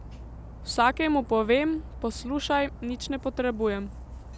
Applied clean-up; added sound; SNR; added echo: none; Dog; 13 dB; none.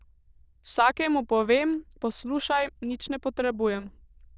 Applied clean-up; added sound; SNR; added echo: neural diffusion model UNIVERSE++.